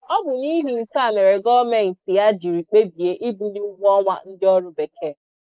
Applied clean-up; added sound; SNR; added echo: neural mask model Resemble Enhance denoiser.